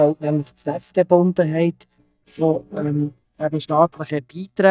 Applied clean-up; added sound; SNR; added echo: neural mask model DeepFilterNet 3.